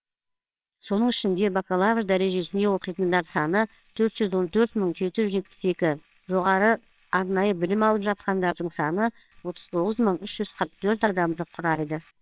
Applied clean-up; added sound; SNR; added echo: neural separator model SepFormer WHAMR!.